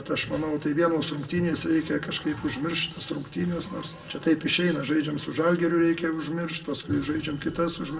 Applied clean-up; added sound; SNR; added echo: none; none; none; reverberation time 1.2 s.